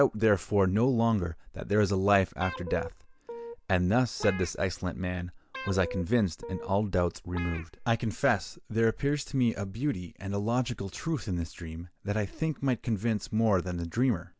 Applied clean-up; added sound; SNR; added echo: none; Guitar; 13 dB; none.